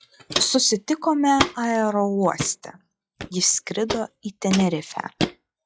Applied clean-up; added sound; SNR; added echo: classical method log-MMSE.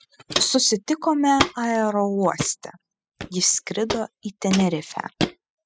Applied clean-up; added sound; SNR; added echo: classical method spectral subtraction.